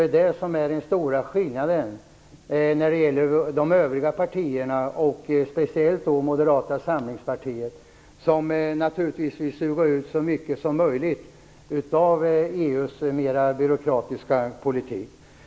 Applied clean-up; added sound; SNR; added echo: none; none; none; none.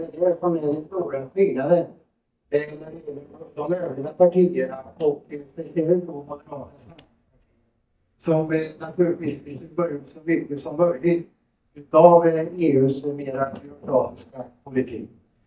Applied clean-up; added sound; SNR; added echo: neural mask model DeepFilterNet 3.